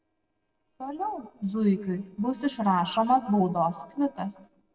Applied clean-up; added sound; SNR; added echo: neural separator model SepFormer DNS4.